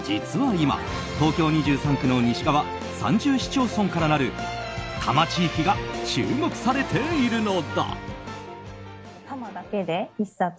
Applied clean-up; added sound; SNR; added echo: none; none; none; none.